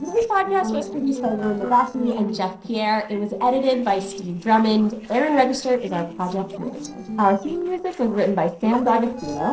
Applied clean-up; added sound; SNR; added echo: neural separator model SepFormer DNS4.